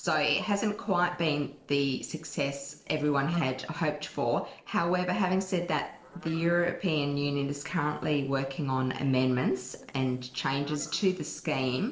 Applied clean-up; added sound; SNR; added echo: neural separator model SepFormer DNS4.